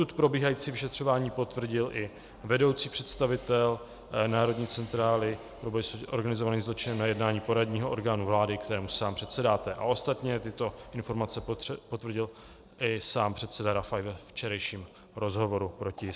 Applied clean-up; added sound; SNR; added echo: none; none; none; none.